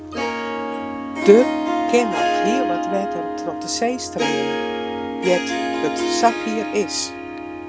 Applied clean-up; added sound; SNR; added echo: none; Harp; 1 dB; none.